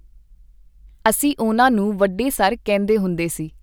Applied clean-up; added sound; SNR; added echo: none; none; none; none.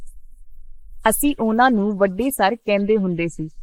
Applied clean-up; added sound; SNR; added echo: neural mask model Resemble Enhance denoiser.